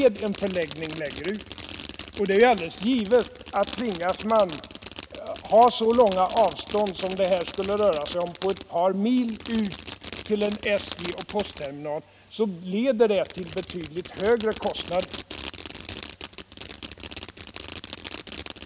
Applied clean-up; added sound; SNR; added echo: none; Fireworks; 10 dB; none.